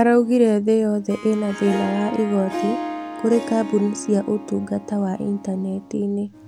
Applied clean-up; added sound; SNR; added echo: none; Harp; 11 dB; none.